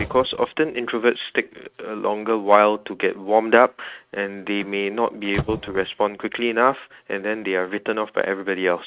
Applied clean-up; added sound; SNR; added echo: neural mask model RNNoise.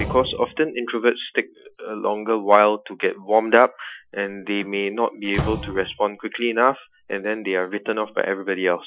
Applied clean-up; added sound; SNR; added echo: classical method Wiener filter.